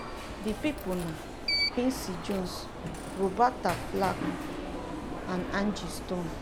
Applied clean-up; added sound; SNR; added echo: none; Alarm; 3 dB; none.